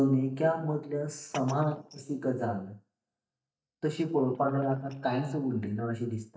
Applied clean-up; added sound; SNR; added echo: neural mask model DeepFilterNet 3.